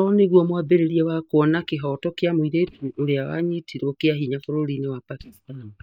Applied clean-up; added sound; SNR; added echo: neural mask model DeepFilterNet 3.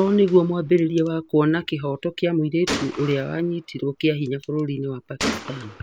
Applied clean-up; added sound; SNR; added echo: none; Gunshot, gunfire; 13 dB; none.